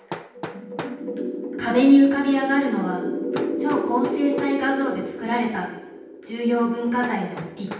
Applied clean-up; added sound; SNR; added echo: none; Hammer; 18 dB; reverberation time 0.9 s.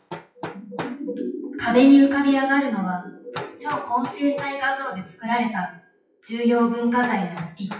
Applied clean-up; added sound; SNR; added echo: classical method WPE with log-MMSE.